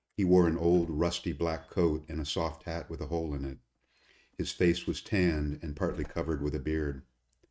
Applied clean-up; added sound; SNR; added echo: neural mask model RNNoise.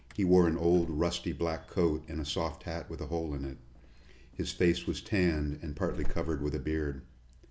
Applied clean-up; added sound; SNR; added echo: none; Alarm / Insect; 9 dB; none.